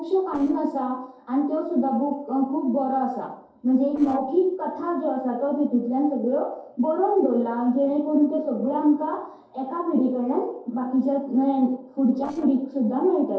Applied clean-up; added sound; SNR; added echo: neural separator model SepFormer DNS4.